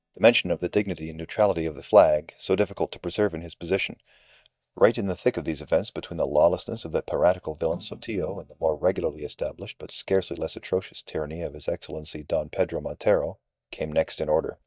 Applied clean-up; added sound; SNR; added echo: neural mask model DeepFilterNet 3.